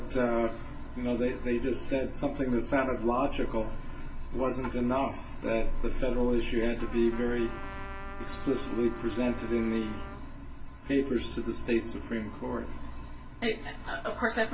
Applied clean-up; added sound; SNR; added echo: none; Trumpet; 16 dB; reverberation time 0.2 s.